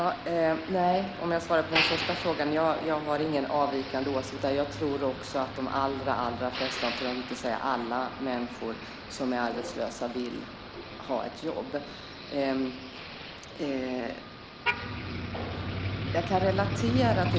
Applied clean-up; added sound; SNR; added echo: none; Motor vehicle (road); 5 dB; none.